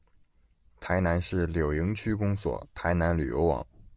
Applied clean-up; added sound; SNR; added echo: none; none; none; none.